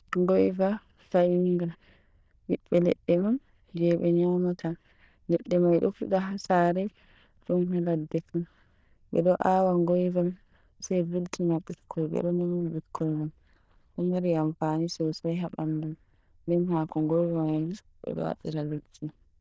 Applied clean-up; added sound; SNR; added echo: neural diffusion model UNIVERSE++.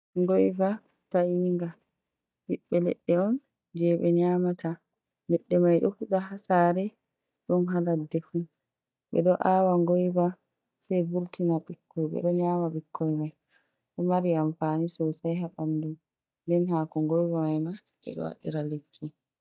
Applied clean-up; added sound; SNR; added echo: neural mask model DeepFilterNet 3.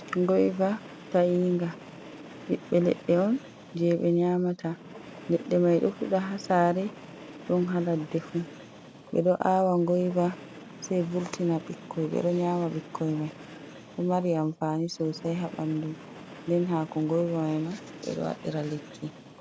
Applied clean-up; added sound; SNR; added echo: none; Train; 17 dB; none.